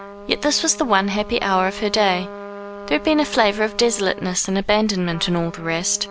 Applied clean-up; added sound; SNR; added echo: none; Trumpet; 15 dB; none.